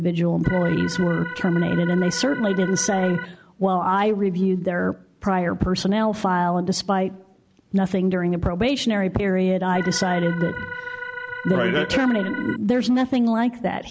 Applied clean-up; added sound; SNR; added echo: none; Organ; 10 dB; none.